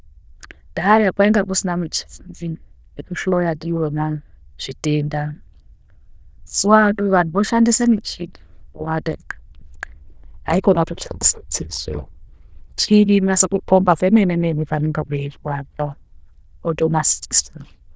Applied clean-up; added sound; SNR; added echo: neural diffusion model UNIVERSE++.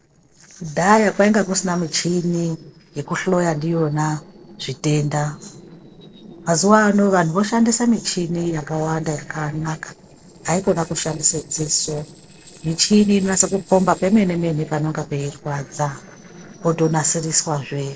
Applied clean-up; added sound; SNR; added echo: neural separator model SepFormer DNS4.